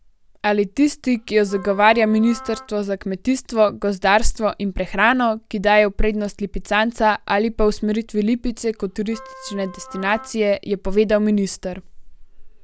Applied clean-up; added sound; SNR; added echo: none; Wind instrument, woodwind instrument; 20 dB; none.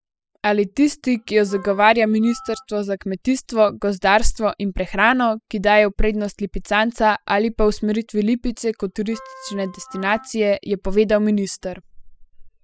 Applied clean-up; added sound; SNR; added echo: classical method spectral subtraction.